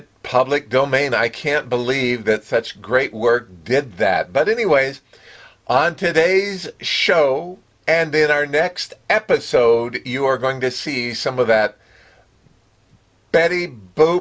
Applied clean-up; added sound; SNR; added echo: none; none; none; none.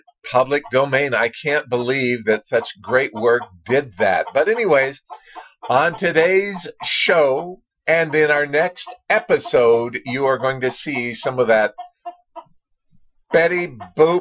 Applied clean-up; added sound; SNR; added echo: classical method Wiener filter.